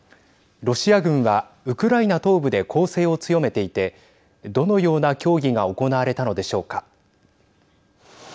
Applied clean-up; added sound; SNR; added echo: none; none; none; none.